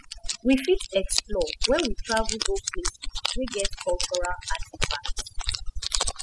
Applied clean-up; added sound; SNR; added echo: classical method spectral subtraction.